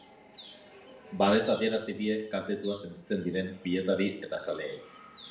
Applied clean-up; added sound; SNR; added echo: none; Bird; 20 dB; reverberation time 0.6 s.